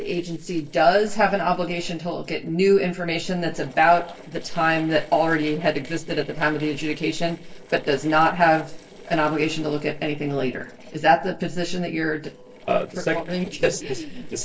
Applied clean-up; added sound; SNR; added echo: neural separator model SepFormer DNS4.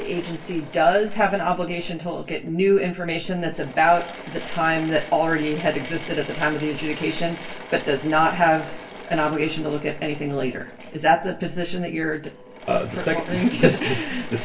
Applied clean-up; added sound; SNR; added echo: none; Drill / Mechanisms; 16 dB; reverberation time 0.2 s.